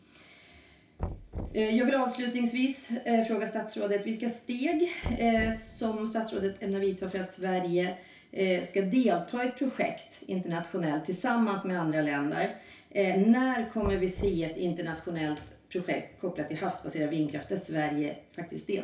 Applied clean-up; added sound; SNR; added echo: none; Knock; 13 dB; reverberation time 0.3 s.